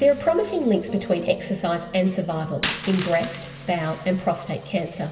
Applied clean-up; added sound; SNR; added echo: none; Coin (dropping); 15 dB; reverberation time 1.4 s.